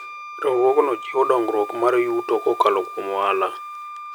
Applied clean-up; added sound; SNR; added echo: none; Wind instrument, woodwind instrument; 13 dB; none.